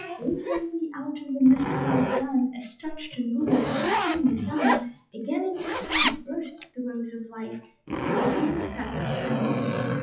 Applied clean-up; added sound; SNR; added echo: classical method WPE with log-MMSE.